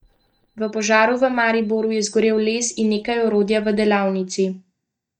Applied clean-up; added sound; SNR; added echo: neural mask model DeepFilterNet 3.